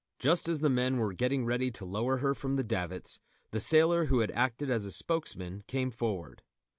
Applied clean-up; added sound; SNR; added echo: none; none; none; none.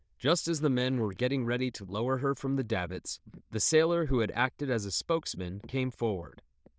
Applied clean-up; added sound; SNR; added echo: neural diffusion model UNIVERSE++.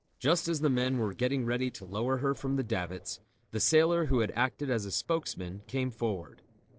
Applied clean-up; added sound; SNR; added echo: neural separator model SepFormer DNS4.